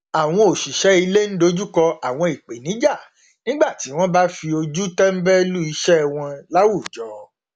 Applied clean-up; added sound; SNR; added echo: none; none; none; none.